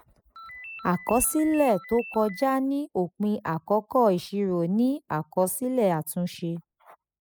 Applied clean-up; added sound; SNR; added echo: classical method spectral subtraction.